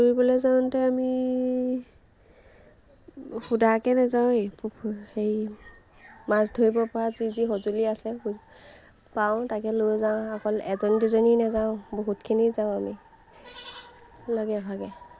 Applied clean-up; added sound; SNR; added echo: none; none; none; none.